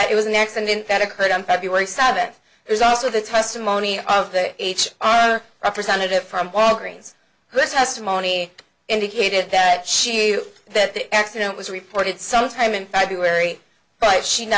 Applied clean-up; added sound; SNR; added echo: none; none; none; none.